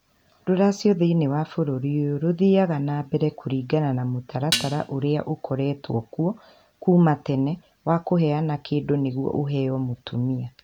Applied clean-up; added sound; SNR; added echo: none; Dishes, pots, and pans; 5 dB; none.